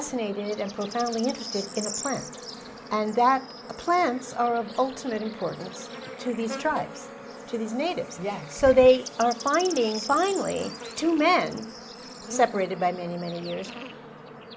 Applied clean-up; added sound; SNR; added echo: none; Bird / Insect; 12 dB; none.